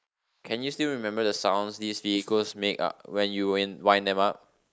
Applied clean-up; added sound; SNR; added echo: neural mask model Resemble Enhance denoiser.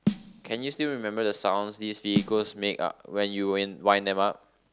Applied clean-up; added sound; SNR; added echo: none; Snare drum; 7 dB; none.